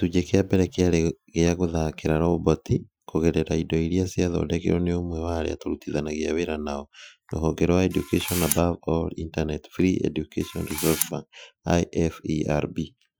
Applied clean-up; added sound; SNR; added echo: classical method Wiener filter.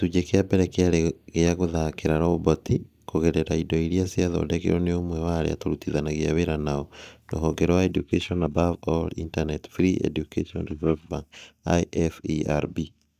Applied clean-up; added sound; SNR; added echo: neural mask model DeepFilterNet 3.